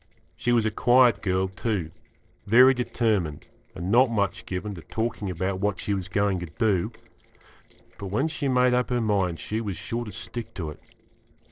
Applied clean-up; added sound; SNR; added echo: neural separator model SepFormer DNS4.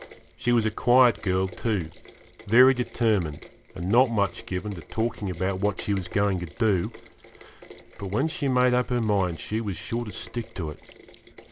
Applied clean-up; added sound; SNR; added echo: none; Rain; 19 dB; none.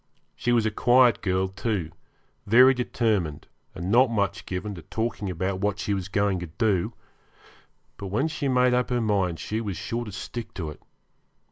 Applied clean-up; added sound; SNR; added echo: none; none; none; none.